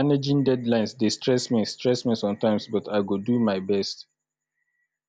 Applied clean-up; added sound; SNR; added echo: none; none; none; none.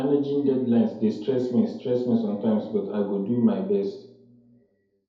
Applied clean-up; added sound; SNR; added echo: none; none; none; reverberation time 2.0 s.